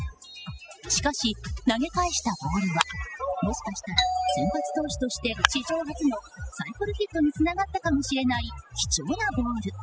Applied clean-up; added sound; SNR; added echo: classical method spectral subtraction.